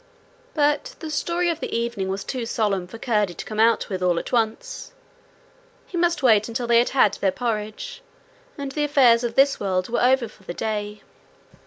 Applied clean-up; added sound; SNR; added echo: none; none; none; none.